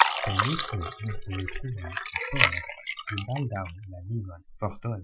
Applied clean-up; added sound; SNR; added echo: classical method Wiener filter.